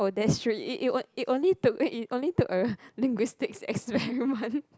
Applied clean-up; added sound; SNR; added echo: none; none; none; none.